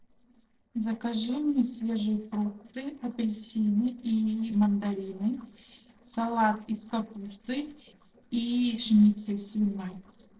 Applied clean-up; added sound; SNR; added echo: neural separator model SepFormer DNS4.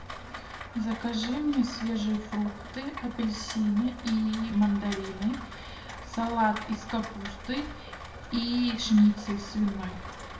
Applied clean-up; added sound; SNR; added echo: none; Rain; 12 dB; reverberation time 0.5 s.